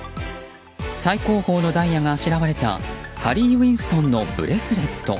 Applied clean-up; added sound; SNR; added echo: none; none; none; none.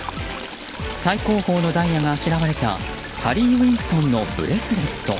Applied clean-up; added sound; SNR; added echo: none; Stream / Trickle, dribble; 12 dB; none.